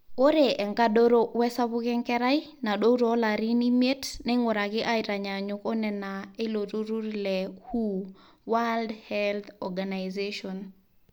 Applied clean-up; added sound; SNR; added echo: none; none; none; none.